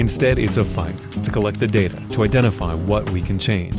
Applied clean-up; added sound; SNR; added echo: none; Bird; 18 dB; none.